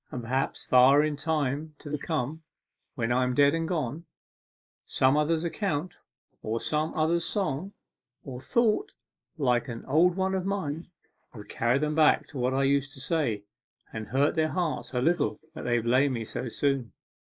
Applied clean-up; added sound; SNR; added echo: neural mask model Resemble Enhance denoiser.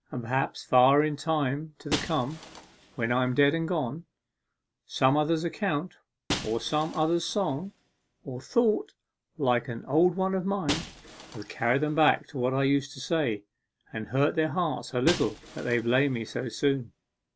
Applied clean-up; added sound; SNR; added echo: none; Shatter; 15 dB; none.